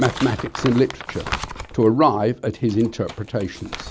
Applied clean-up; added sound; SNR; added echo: none; Crumpling, crinkling; 12 dB; none.